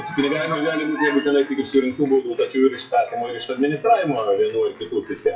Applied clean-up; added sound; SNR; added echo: classical method WPE with log-MMSE.